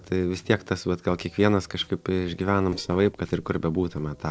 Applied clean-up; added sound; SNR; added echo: neural separator model SepFormer DNS4.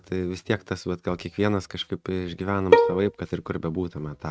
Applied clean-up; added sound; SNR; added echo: neural mask model RNNoise.